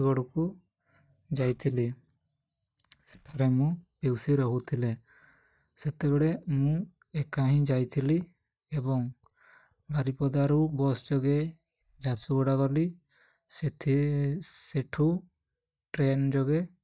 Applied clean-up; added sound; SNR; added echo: neural mask model DeepFilterNet 3.